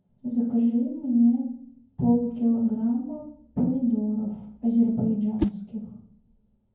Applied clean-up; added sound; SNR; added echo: none; Whoosh, swoosh, swish; 11 dB; reverberation time 0.9 s.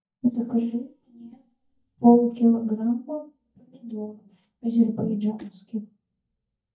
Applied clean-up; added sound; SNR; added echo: neural mask model DeepFilterNet 3.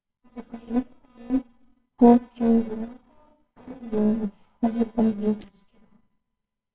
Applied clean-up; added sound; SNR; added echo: neural separator model SepFormer WHAMR!.